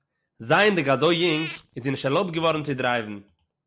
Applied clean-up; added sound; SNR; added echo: none; Meow / Purr; 18 dB; none.